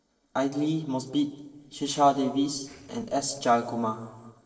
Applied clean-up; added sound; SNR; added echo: neural separator model SepFormer DNS4.